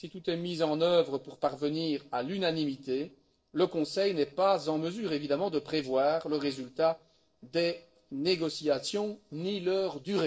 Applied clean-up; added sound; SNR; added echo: neural separator model SepFormer DNS4.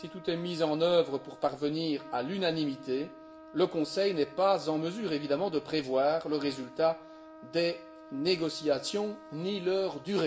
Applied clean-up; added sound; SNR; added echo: none; Trumpet; 19 dB; reverberation time 0.5 s.